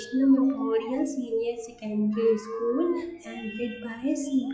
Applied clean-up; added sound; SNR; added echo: classical method log-MMSE.